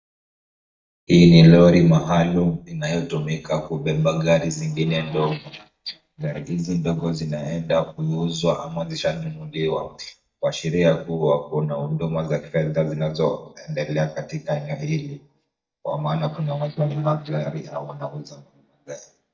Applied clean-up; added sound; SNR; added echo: neural mask model DeepFilterNet 3.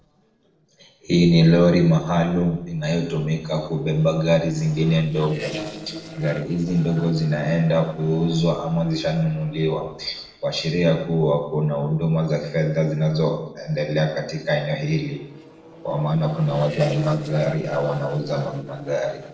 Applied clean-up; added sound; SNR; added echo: neural separator model SepFormer DNS4.